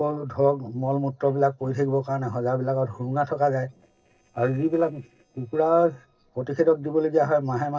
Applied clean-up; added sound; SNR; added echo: neural separator model SepFormer DNS4.